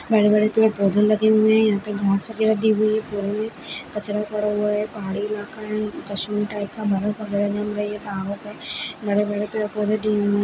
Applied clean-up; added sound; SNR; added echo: none; none; none; none.